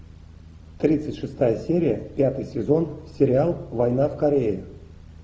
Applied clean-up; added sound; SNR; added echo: none; none; none; none.